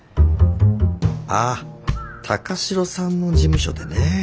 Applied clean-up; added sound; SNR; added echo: none; none; none; none.